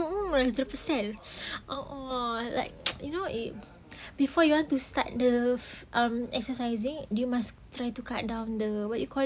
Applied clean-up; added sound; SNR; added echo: none; none; none; none.